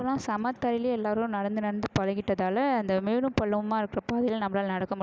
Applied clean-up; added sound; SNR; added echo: none; none; none; none.